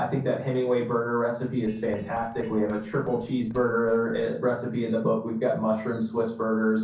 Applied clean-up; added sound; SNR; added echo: neural separator model SepFormer DNS4.